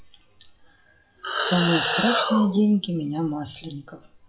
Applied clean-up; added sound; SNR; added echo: classical method WPE with log-MMSE.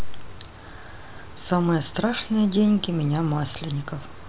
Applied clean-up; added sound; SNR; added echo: none; none; none; none.